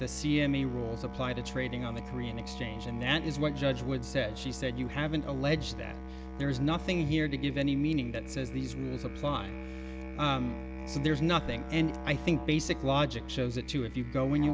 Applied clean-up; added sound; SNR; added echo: none; Musical instrument; 9 dB; none.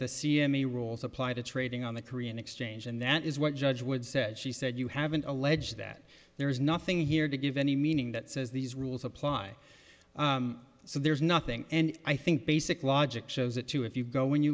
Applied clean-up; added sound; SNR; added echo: none; none; none; none.